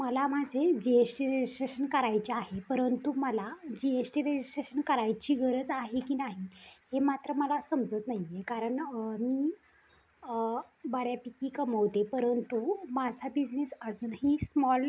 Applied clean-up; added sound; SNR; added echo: none; none; none; none.